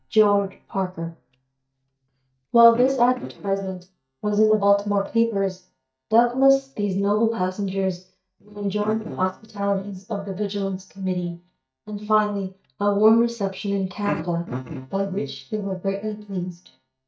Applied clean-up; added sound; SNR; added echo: neural mask model DeepFilterNet 3.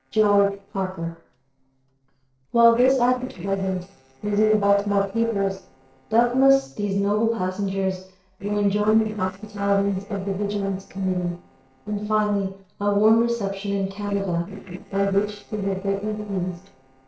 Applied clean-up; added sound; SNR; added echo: neural separator model SepFormer DNS4.